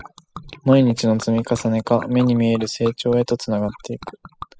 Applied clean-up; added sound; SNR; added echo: classical method spectral subtraction.